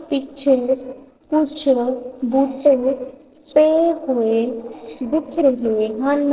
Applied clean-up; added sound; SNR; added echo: neural separator model SepFormer DNS4.